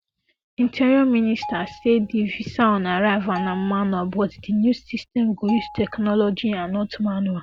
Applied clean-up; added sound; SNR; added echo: none; Marimba, xylophone; 17 dB; none.